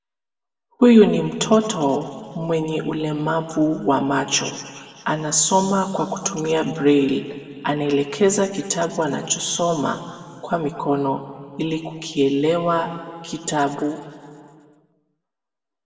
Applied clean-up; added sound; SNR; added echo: none; none; none; reverberation time 1.9 s.